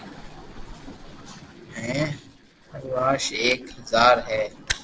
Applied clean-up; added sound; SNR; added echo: neural separator model SepFormer DNS4.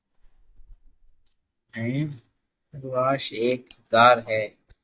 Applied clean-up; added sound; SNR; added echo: neural mask model DeepFilterNet 3.